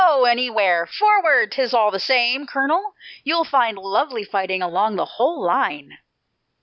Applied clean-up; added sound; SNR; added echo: none; none; none; none.